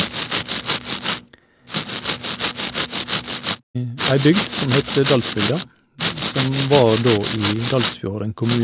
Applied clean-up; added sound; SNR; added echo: none; Domestic sounds, home sounds; 4 dB; none.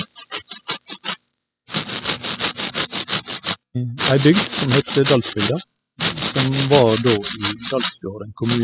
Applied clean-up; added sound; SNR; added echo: classical method spectral subtraction.